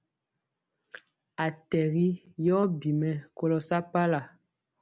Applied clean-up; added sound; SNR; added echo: none; none; none; none.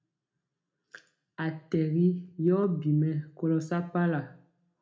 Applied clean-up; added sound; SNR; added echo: none; none; none; reverberation time 0.4 s.